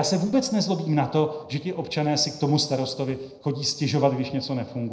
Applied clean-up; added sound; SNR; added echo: neural separator model SepFormer DNS4.